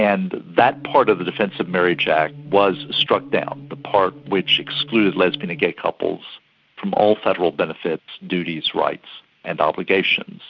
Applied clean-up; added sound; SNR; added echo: none; Musical instrument; 18 dB; none.